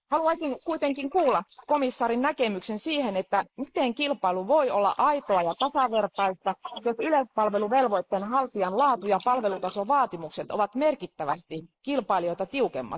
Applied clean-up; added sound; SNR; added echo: neural mask model Resemble Enhance denoiser.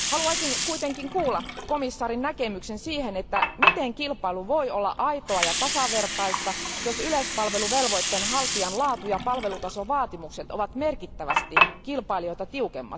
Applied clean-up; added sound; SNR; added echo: none; Water; 1 dB; none.